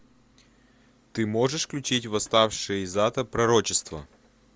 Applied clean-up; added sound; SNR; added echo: none; none; none; none.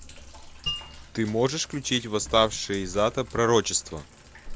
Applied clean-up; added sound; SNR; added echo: none; Sink (filling or washing) + Mallet percussion; 13 dB; none.